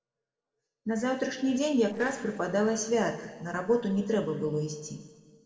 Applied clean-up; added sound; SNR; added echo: neural separator model SepFormer DNS4.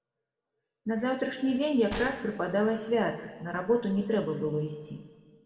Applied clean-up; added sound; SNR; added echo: none; Gunshot, gunfire; 15 dB; reverberation time 1.6 s.